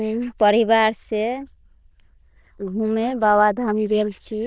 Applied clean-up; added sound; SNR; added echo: neural diffusion model UNIVERSE++.